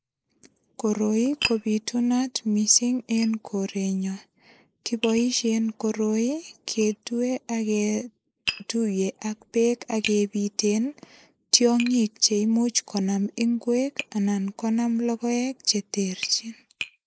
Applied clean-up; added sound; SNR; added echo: neural mask model Resemble Enhance denoiser.